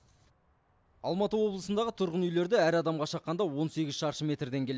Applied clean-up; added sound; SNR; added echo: none; none; none; none.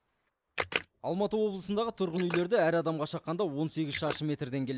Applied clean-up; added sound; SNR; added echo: neural mask model Resemble Enhance denoiser.